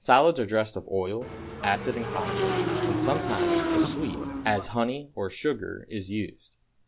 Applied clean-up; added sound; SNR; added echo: none; Motorcycle / Engine; 0 dB; none.